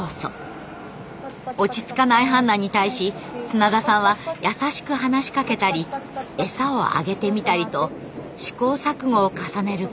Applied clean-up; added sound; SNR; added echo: none; none; none; none.